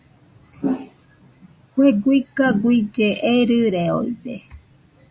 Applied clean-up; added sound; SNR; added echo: none; none; none; none.